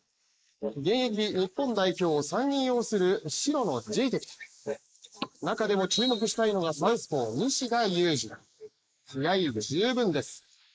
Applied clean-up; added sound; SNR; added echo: neural mask model Resemble Enhance denoiser.